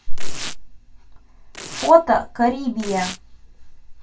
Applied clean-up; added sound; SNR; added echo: none; Tearing; 18 dB; reverberation time 0.1 s.